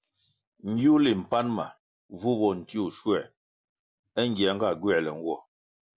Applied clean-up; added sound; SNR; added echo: none; none; none; none.